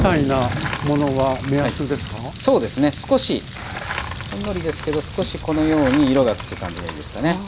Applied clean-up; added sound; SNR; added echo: none; Skateboard + Explosion; 8 dB; none.